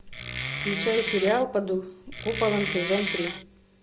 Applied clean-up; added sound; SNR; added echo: none; Wood; 5 dB; none.